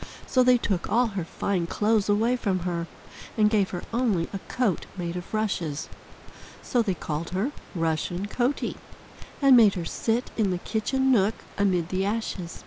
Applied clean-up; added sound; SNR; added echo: none; Crackle; 14 dB; none.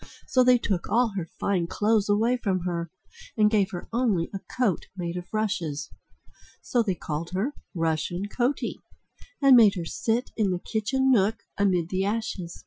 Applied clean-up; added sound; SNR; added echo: classical method Wiener filter.